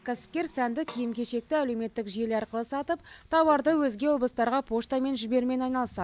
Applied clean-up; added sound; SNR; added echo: none; none; none; none.